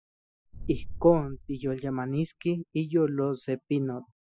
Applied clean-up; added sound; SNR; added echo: classical method spectral subtraction.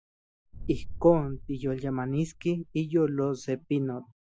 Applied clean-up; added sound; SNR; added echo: none; Boom; 12 dB; none.